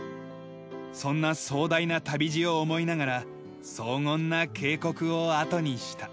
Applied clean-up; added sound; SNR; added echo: none; none; none; none.